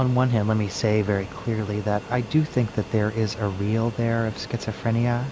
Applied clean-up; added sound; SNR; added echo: none; Fixed-wing aircraft, airplane; 15 dB; none.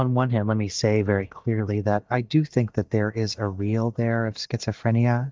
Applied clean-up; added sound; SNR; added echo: neural mask model DeepFilterNet 3.